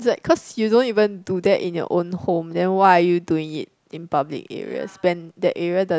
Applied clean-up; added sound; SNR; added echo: none; none; none; none.